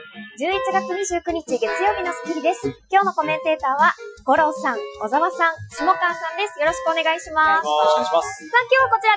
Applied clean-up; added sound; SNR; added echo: classical method Wiener filter.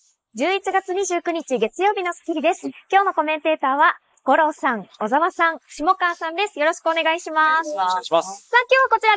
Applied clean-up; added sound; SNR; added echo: neural mask model Resemble Enhance denoiser.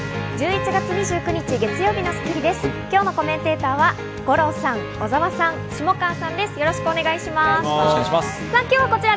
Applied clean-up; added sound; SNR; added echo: none; none; none; none.